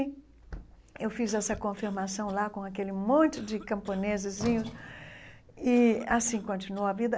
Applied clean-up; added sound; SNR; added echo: none; Cough + Sliding door; 19 dB; none.